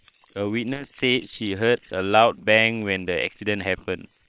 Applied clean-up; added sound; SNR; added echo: neural separator model SepFormer WHAM!.